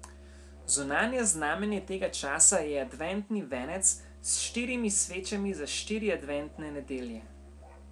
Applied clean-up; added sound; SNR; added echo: none; Musical instrument; 18 dB; none.